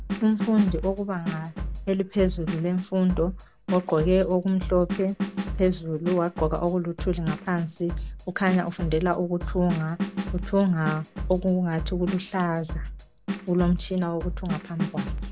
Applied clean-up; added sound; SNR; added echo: none; Drum kit; 7 dB; none.